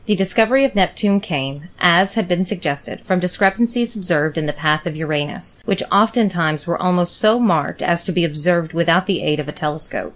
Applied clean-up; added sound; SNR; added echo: none; none; none; none.